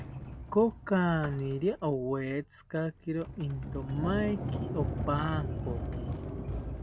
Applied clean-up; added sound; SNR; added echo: none; Sliding door; 5 dB; none.